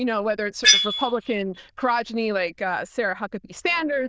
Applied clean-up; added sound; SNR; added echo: neural diffusion model UNIVERSE++.